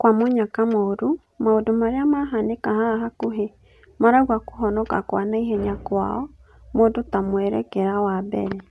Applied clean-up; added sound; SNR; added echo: none; none; none; none.